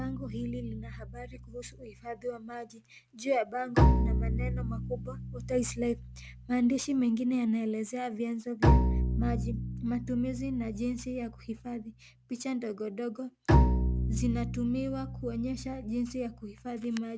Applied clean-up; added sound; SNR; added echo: none; Bowed string instrument; -2 dB; none.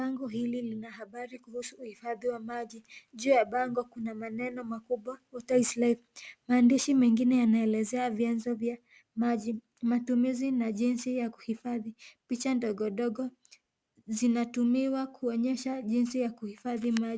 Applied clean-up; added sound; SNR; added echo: none; none; none; none.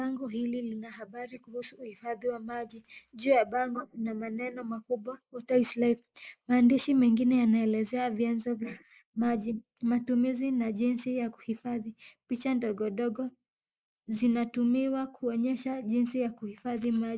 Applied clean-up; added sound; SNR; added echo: neural mask model Resemble Enhance denoiser.